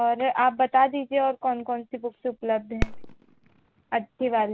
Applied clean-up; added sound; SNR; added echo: none; Fireworks; 12 dB; none.